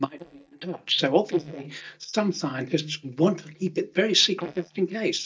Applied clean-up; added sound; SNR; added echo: neural mask model DeepFilterNet 3.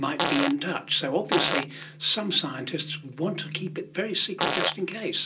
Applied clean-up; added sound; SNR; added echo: none; Fart; -1 dB; reverberation time 0.2 s.